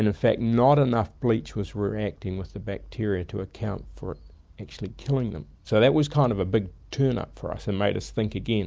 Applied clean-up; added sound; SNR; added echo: none; none; none; none.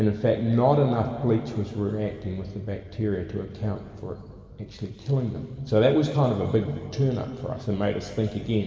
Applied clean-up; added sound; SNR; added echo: none; none; none; reverberation time 2.3 s.